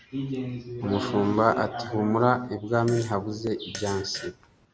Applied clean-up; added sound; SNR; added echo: none; Fart; 16 dB; none.